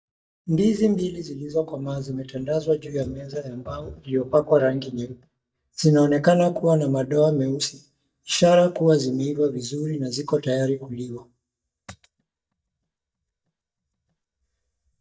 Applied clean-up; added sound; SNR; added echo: neural mask model DeepFilterNet 3.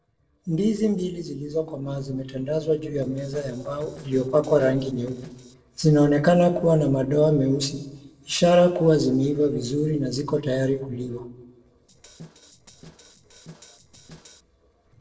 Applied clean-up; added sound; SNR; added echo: neural separator model SepFormer DNS4.